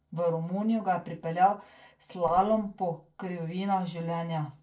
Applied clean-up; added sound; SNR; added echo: neural separator model SepFormer DNS4.